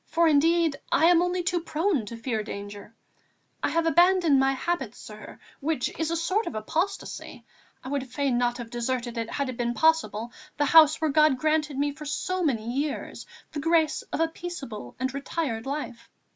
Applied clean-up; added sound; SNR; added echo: none; none; none; none.